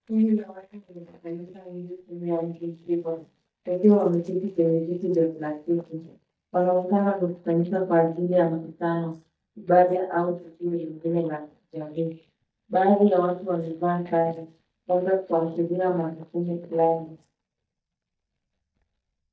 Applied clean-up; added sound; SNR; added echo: neural mask model DeepFilterNet 3.